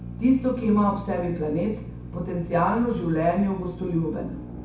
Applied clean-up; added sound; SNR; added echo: none; Drill; 11 dB; reverberation time 0.6 s.